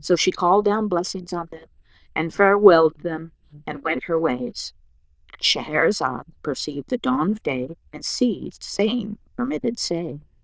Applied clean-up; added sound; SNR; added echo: neural diffusion model UNIVERSE++.